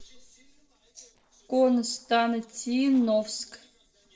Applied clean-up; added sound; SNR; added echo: neural separator model SepFormer DNS4.